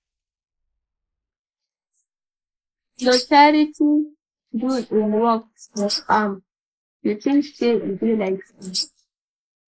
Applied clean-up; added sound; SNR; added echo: neural mask model Resemble Enhance denoiser.